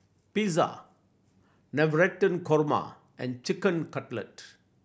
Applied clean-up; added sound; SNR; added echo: none; none; none; none.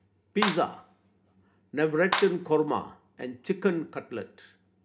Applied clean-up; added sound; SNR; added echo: none; Clapping; 6 dB; reverberation time 0.3 s.